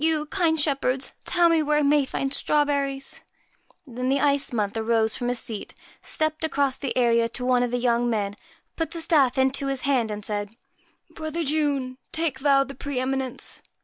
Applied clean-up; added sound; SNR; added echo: none; none; none; none.